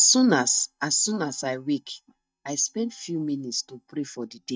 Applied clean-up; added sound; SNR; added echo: neural mask model DeepFilterNet 3.